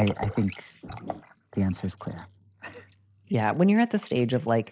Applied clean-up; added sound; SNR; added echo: neural mask model Resemble Enhance denoiser.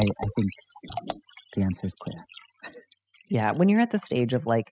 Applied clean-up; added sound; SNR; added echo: classical method spectral subtraction.